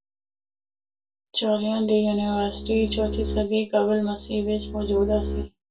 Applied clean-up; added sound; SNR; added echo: none; Bowed string instrument; 7 dB; reverberation time 0.2 s.